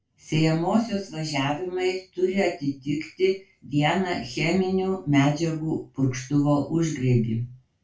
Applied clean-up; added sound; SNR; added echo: none; none; none; reverberation time 0.2 s.